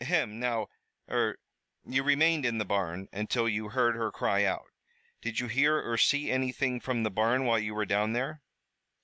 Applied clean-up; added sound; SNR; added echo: none; none; none; none.